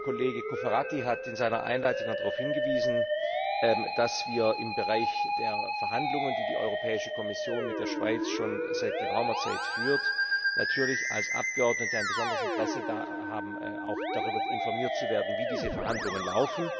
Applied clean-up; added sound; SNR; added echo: none; Musical instrument; -2 dB; none.